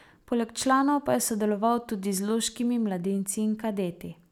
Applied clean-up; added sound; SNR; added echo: none; none; none; none.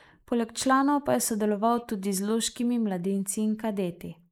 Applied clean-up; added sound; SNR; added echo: neural mask model Resemble Enhance denoiser.